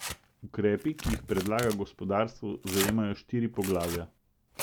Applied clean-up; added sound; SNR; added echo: none; Tearing; 9 dB; none.